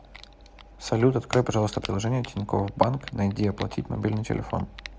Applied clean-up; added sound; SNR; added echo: none; Typing; 18 dB; none.